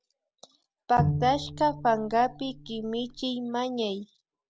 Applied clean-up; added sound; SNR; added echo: none; Bowed string instrument; 5 dB; none.